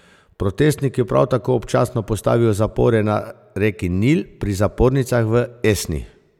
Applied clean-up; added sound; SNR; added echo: none; none; none; none.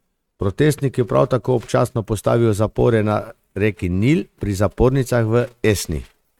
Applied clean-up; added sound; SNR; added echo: neural mask model RNNoise.